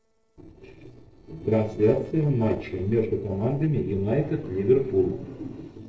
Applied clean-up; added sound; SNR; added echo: neural separator model SepFormer DNS4.